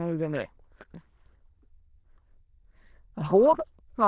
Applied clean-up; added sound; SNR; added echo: neural diffusion model UNIVERSE++.